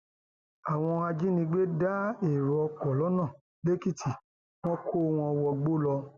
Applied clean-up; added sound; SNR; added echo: none; none; none; none.